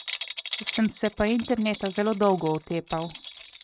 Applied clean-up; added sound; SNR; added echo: neural mask model RNNoise.